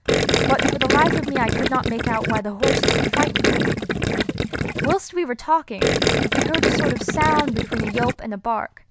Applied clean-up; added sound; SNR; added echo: none; Gurgling; -4 dB; none.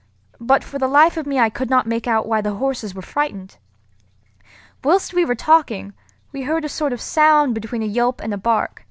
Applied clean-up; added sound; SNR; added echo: none; none; none; none.